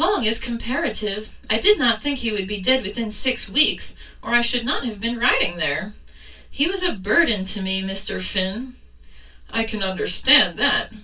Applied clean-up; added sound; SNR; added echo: none; none; none; reverberation time 0.2 s.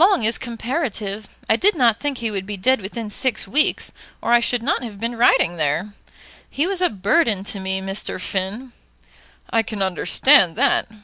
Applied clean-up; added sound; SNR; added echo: none; none; none; none.